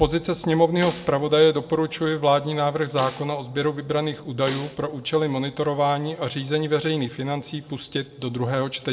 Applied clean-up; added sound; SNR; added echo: none; Snare drum; 17 dB; reverberation time 1.2 s.